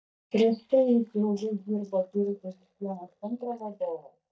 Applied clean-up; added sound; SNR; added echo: neural mask model DeepFilterNet 3.